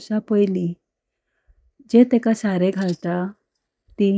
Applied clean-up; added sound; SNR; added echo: neural mask model DeepFilterNet 3.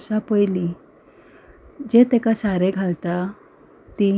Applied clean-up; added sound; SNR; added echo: none; none; none; none.